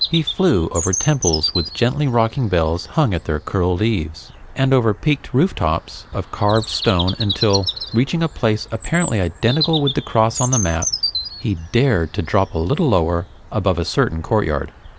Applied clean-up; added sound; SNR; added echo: none; Bird vocalization, bird call, bird song; 10 dB; none.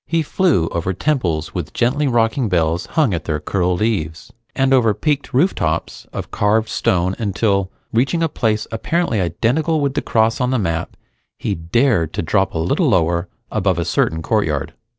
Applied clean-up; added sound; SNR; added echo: none; none; none; none.